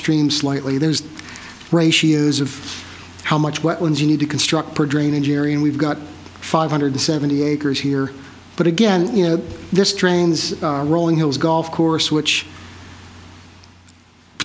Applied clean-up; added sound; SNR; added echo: none; none; none; none.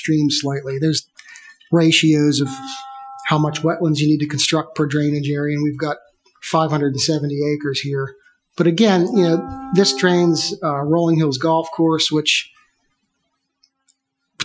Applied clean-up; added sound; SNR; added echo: classical method Wiener filter.